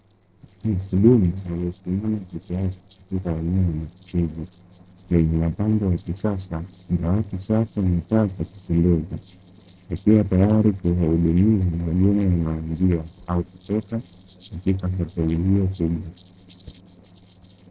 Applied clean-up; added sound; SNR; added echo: neural separator model SepFormer DNS4.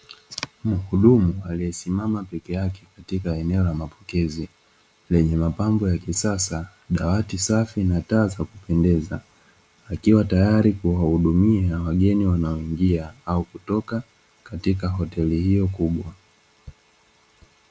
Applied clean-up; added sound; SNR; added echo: none; none; none; none.